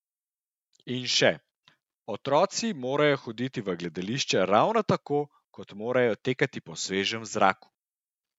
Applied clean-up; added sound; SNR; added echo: none; none; none; none.